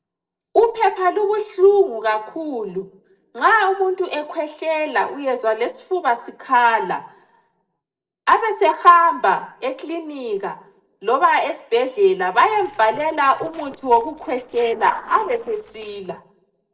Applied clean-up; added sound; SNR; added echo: neural separator model SepFormer DNS4.